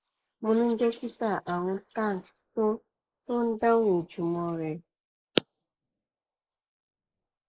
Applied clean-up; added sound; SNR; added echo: neural mask model Resemble Enhance denoiser.